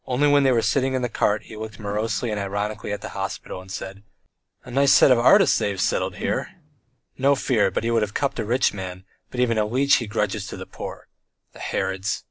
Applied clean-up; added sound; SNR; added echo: neural separator model SepFormer DNS4.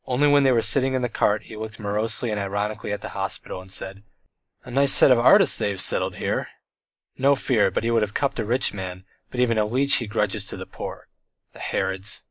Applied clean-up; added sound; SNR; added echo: neural mask model Resemble Enhance denoiser.